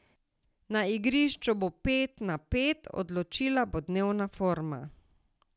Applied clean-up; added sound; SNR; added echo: none; none; none; none.